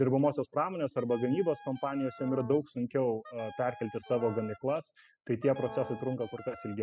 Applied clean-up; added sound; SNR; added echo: classical method spectral subtraction.